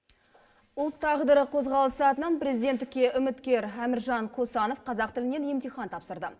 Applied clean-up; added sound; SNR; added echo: none; none; none; reverberation time 1.3 s.